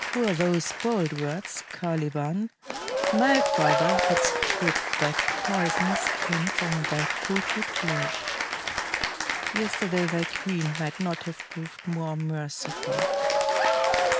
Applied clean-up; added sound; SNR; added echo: none; Applause / Cheering; -2 dB; none.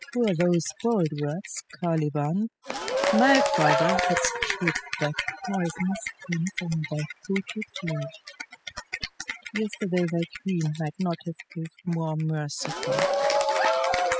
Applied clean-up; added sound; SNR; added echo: classical method spectral subtraction.